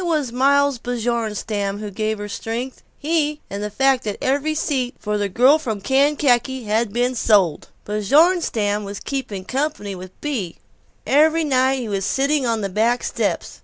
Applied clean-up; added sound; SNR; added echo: none; none; none; none.